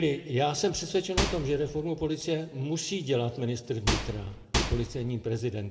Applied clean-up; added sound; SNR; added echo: none; Microwave oven; 1 dB; reverberation time 1.2 s.